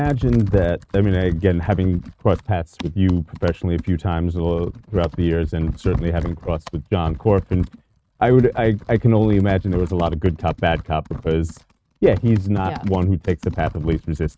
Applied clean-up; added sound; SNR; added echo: neural mask model RNNoise.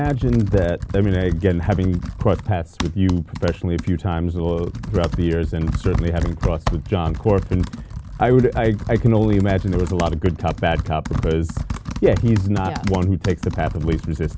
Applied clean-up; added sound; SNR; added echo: none; Computer keyboard; 7 dB; none.